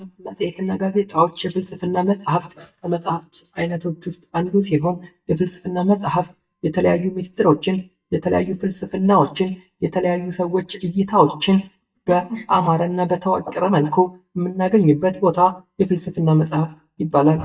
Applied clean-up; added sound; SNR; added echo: neural mask model DeepFilterNet 3.